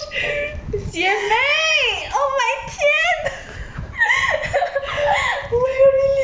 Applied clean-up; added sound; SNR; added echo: none; none; none; none.